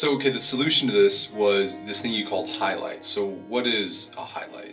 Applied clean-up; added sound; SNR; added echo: none; Harp; 18 dB; reverberation time 0.3 s.